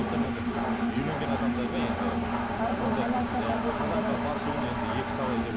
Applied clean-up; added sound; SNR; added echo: none; Engine; -5 dB; none.